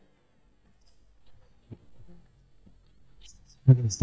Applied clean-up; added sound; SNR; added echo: neural mask model DeepFilterNet 3.